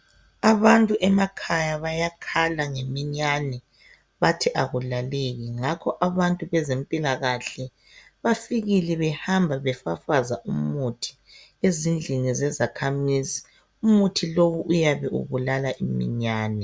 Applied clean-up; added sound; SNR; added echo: none; none; none; none.